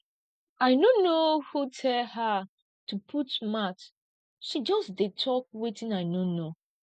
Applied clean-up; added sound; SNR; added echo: none; none; none; none.